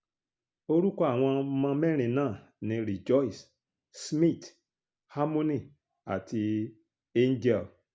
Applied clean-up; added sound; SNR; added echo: none; none; none; none.